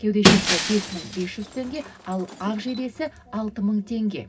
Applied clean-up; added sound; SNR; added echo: none; Shatter; -1 dB; reverberation time 0.4 s.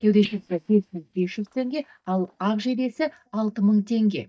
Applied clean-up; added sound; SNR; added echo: neural mask model DeepFilterNet 3.